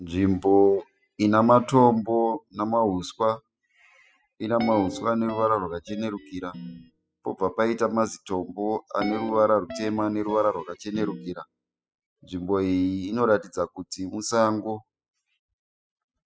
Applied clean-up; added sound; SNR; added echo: classical method spectral subtraction.